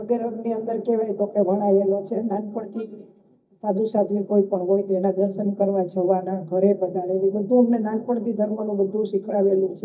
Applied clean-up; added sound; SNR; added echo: neural mask model DeepFilterNet 3.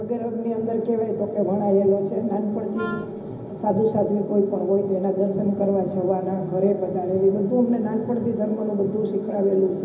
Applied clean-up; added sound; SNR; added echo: none; Wind instrument, woodwind instrument; 16 dB; reverberation time 0.4 s.